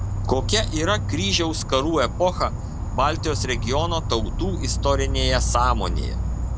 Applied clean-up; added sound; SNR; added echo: none; Insect; 1 dB; none.